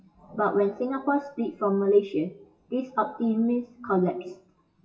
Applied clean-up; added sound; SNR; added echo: classical method WPE with log-MMSE.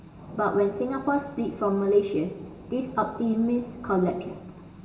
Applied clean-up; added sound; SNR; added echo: none; Thunder; 19 dB; reverberation time 1.0 s.